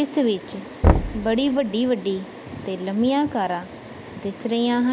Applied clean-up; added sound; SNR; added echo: none; Knock; 2 dB; none.